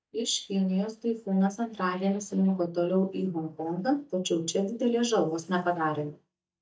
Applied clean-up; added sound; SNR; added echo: neural mask model DeepFilterNet 3.